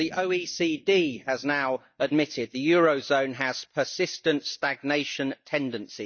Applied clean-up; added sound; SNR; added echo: neural mask model DeepFilterNet 3.